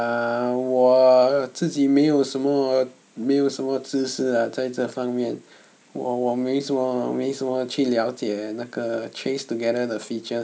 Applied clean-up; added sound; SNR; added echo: none; none; none; none.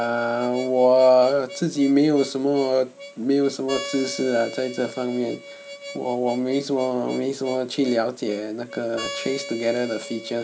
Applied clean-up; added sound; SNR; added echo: none; Harmonica; 15 dB; none.